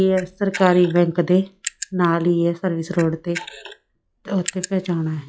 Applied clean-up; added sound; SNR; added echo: classical method log-MMSE.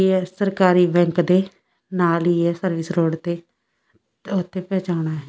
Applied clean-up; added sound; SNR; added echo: none; none; none; none.